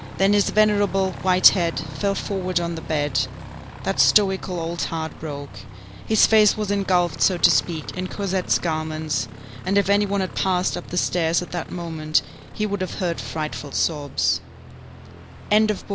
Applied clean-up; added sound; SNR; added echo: none; Aircraft; 13 dB; none.